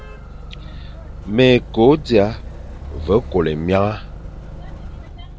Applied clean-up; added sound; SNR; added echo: none; Motor vehicle (road); 12 dB; none.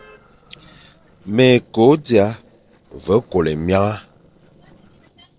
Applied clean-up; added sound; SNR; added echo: neural separator model SepFormer DNS4.